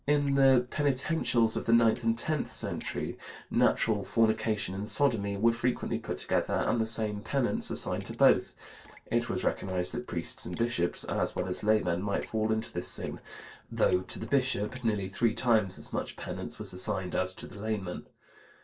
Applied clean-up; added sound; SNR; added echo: neural separator model SepFormer DNS4.